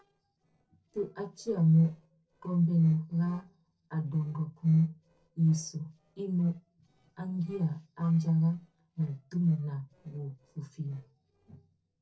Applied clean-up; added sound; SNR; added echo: neural separator model SepFormer DNS4.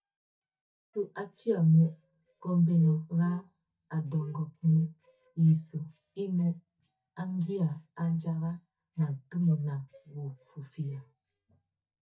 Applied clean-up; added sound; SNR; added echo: neural mask model DeepFilterNet 3.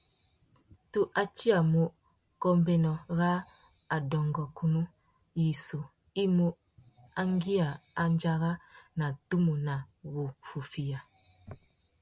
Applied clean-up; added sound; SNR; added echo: none; none; none; none.